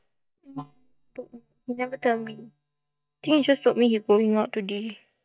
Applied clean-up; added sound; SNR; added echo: neural mask model DeepFilterNet 3.